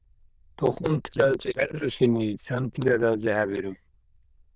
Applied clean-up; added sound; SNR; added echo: neural diffusion model UNIVERSE++.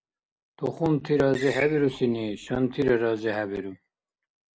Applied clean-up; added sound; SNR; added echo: none; Screech; 14 dB; none.